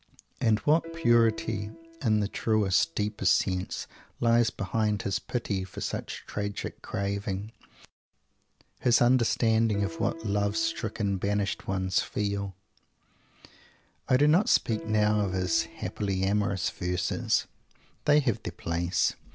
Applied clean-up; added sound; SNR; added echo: none; Piano; 17 dB; none.